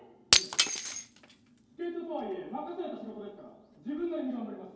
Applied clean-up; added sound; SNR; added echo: none; Shatter; -4 dB; reverberation time 2.4 s.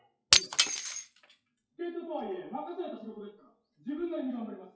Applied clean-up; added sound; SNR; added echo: classical method WPE with log-MMSE.